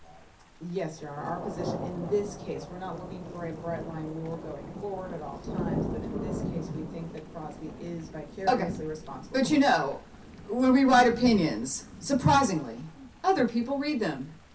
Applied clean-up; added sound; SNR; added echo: none; Thunder / Rain; 10 dB; reverberation time 0.3 s.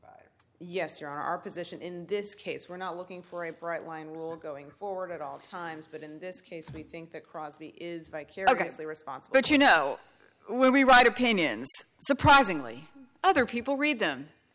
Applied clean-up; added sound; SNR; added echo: none; none; none; none.